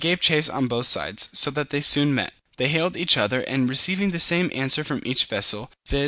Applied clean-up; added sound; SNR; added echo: none; none; none; none.